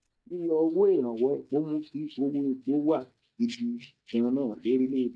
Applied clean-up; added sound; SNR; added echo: neural mask model DeepFilterNet 3.